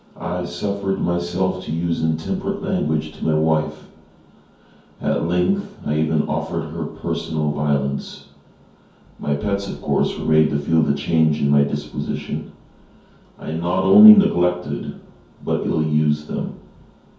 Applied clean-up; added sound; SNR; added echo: none; none; none; reverberation time 0.6 s.